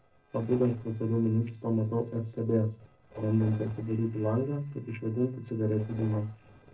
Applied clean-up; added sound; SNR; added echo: neural separator model SepFormer DNS4.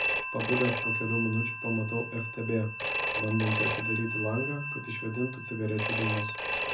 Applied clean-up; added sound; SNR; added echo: none; Telephone; 1 dB; reverberation time 0.4 s.